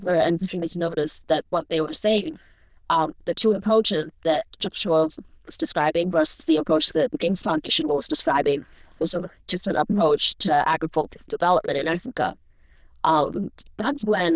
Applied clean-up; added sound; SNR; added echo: neural diffusion model UNIVERSE++.